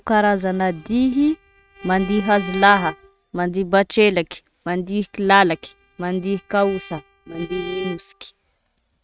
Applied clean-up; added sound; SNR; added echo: neural mask model RNNoise.